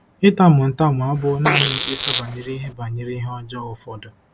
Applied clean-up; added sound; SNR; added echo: none; Fart; 4 dB; none.